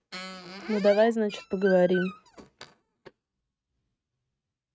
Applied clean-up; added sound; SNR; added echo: neural mask model RNNoise.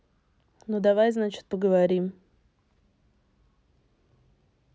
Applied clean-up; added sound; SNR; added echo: none; none; none; none.